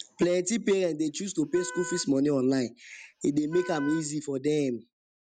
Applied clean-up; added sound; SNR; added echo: neural mask model RNNoise.